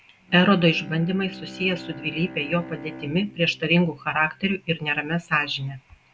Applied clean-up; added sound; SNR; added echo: none; Bowed string instrument; 18 dB; none.